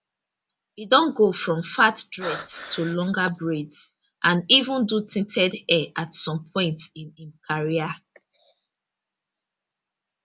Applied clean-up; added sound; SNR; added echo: none; Breathing; 11 dB; none.